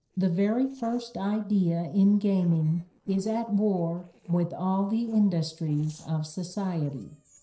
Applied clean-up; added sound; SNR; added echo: neural separator model SepFormer DNS4.